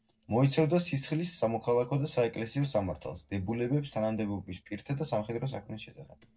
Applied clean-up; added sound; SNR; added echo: neural separator model SepFormer DNS4.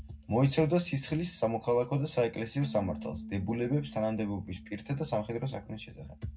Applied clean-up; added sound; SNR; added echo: none; Bass guitar; 17 dB; reverberation time 0.3 s.